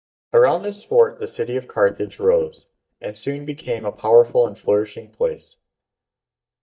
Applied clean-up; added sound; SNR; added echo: neural mask model DeepFilterNet 3.